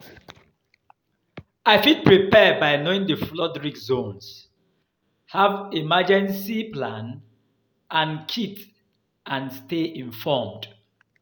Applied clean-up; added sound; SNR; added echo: none; none; none; none.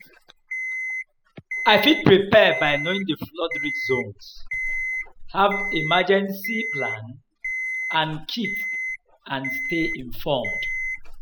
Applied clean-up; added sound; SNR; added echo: classical method spectral subtraction.